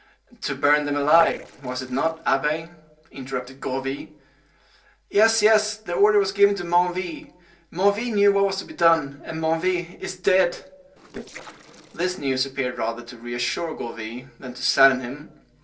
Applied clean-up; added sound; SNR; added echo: neural separator model SepFormer DNS4.